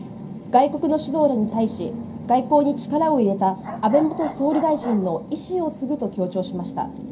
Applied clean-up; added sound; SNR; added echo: none; Bark; 13 dB; reverberation time 0.3 s.